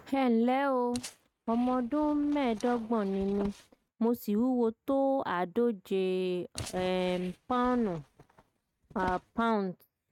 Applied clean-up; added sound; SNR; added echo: neural mask model RNNoise.